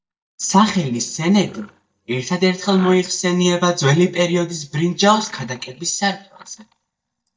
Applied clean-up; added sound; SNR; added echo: neural mask model DeepFilterNet 3.